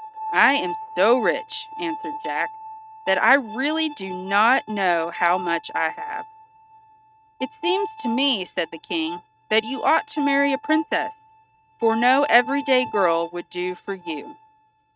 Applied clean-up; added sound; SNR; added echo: neural mask model RNNoise.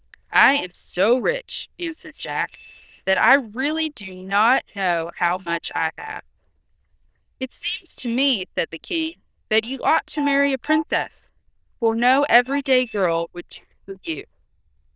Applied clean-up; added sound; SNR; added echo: neural diffusion model UNIVERSE++.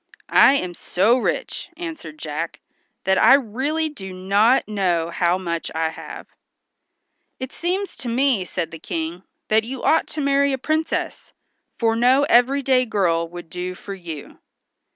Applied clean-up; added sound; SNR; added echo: none; none; none; none.